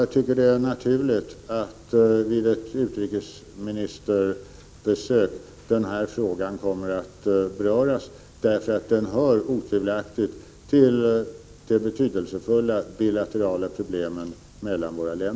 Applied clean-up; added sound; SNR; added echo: none; none; none; none.